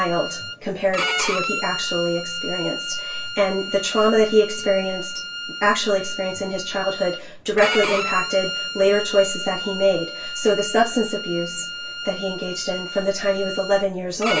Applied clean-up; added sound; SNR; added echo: none; Bowed string instrument; 7 dB; reverberation time 0.2 s.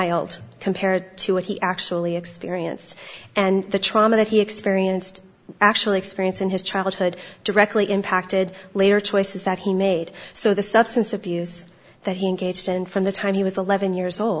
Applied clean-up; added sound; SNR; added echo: none; none; none; none.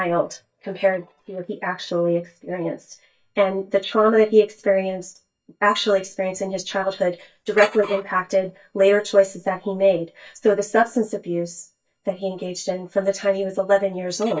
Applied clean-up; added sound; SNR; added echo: neural mask model DeepFilterNet 3.